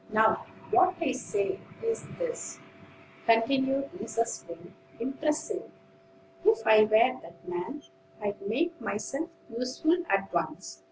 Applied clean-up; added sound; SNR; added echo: none; none; none; none.